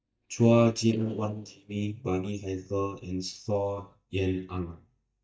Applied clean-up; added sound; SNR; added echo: neural mask model DeepFilterNet 3.